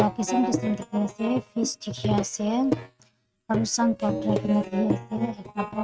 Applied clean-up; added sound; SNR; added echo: neural mask model RNNoise.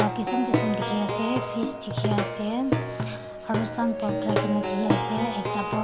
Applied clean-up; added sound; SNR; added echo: none; Plucked string instrument; -1 dB; none.